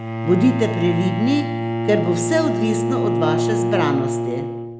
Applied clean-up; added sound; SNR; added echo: none; Bowed string instrument; 1 dB; none.